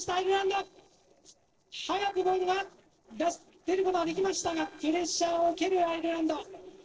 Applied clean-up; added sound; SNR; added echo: neural separator model SepFormer DNS4.